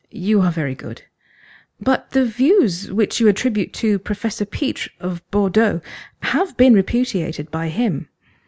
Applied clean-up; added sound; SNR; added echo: none; none; none; none.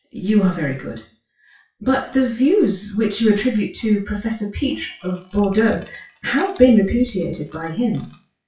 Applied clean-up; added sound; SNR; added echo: classical method WPE with log-MMSE.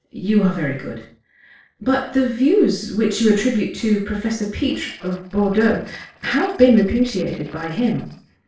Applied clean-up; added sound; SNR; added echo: neural separator model SepFormer DNS4.